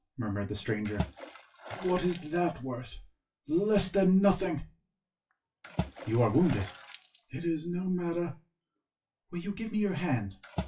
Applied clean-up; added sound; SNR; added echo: classical method WPE with log-MMSE.